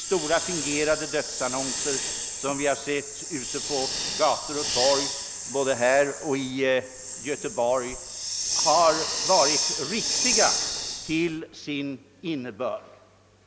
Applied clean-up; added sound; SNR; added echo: none; Hiss; 3 dB; none.